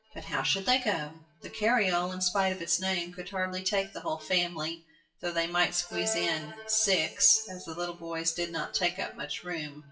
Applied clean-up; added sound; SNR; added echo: classical method WPE with log-MMSE.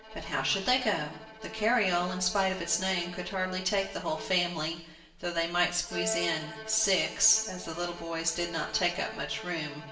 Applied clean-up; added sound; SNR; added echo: none; Bowed string instrument; 14 dB; reverberation time 0.8 s.